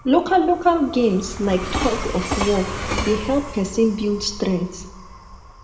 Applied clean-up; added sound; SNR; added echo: none; Train; 8 dB; reverberation time 0.8 s.